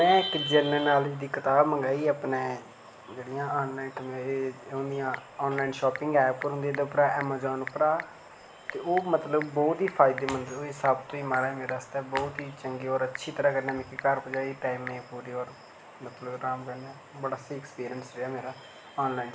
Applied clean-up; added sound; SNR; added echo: none; Telephone / Typing; 19 dB; none.